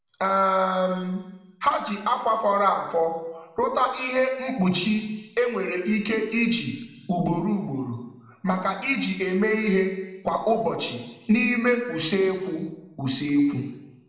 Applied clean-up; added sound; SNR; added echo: none; none; none; reverberation time 1.0 s.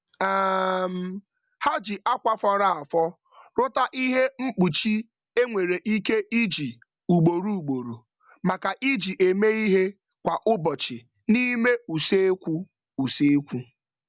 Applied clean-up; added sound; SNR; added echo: none; none; none; none.